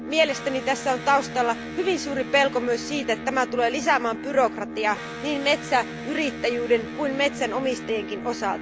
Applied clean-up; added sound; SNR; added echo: none; Electric guitar; 10 dB; none.